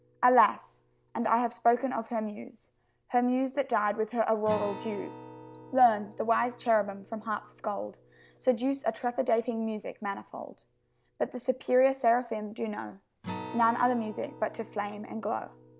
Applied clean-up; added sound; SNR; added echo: none; Acoustic guitar; 18 dB; none.